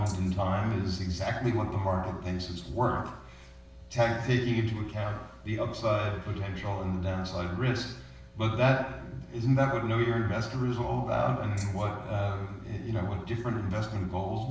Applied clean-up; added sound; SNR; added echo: none; Rattle (instrument); 19 dB; reverberation time 0.7 s.